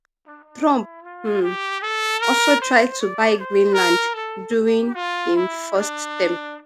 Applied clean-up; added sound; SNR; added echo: none; Trumpet; 5 dB; none.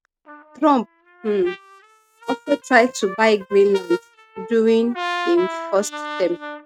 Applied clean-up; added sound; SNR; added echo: neural mask model RNNoise.